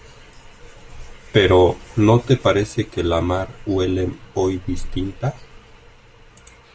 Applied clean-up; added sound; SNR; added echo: none; none; none; none.